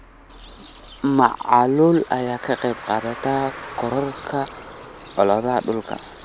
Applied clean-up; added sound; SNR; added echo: none; Car; 17 dB; none.